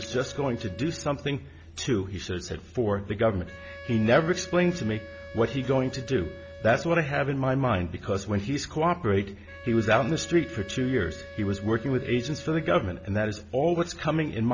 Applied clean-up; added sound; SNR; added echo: none; Wind instrument, woodwind instrument; 19 dB; none.